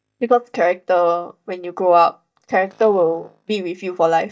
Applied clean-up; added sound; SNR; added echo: neural mask model DeepFilterNet 3.